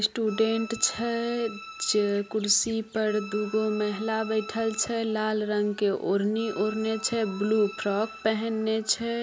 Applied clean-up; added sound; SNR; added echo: none; Bowed string instrument; 17 dB; none.